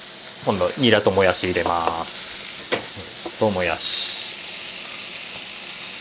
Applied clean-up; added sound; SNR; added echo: none; none; none; none.